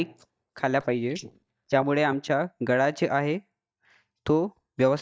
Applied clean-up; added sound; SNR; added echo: neural mask model DeepFilterNet 3.